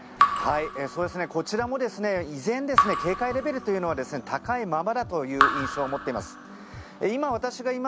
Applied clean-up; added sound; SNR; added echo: none; Raindrop / Drip; 2 dB; none.